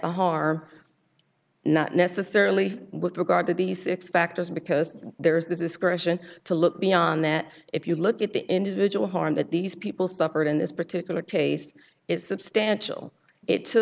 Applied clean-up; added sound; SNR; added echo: none; none; none; none.